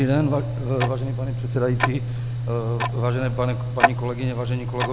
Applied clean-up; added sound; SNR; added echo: none; Tick-tock; -1 dB; none.